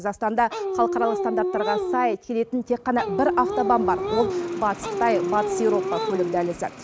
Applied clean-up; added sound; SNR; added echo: none; Dog; 2 dB; none.